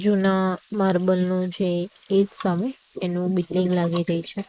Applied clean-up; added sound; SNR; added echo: neural mask model Resemble Enhance denoiser.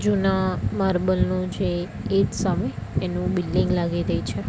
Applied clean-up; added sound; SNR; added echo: none; none; none; none.